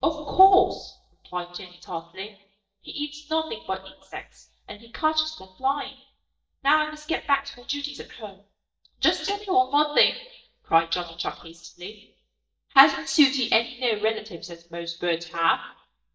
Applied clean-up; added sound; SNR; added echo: neural mask model DeepFilterNet 3.